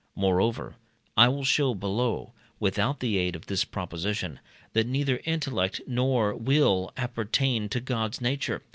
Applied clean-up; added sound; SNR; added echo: none; none; none; none.